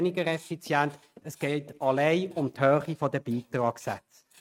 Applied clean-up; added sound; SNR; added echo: neural mask model RNNoise.